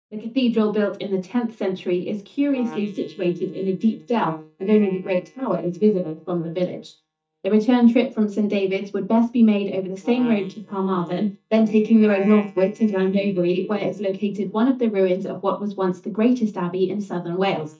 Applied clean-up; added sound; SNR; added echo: neural mask model DeepFilterNet 3.